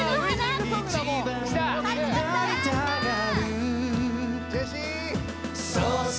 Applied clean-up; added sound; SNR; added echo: none; none; none; none.